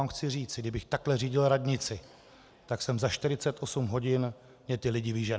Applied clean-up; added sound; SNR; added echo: none; none; none; none.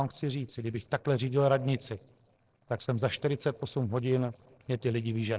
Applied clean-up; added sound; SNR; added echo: neural separator model SepFormer DNS4.